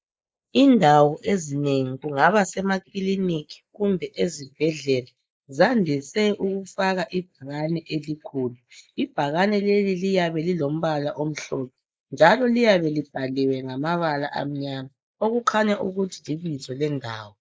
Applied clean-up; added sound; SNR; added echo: neural mask model Resemble Enhance denoiser.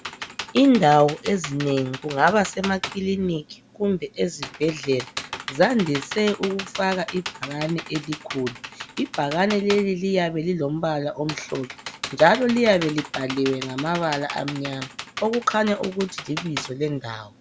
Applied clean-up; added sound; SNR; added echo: none; Computer keyboard; 12 dB; none.